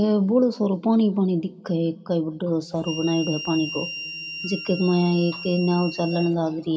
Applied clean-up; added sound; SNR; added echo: none; Harmonica; 12 dB; reverberation time 2.1 s.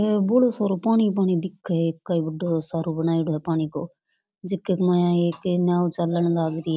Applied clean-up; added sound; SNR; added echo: none; none; none; none.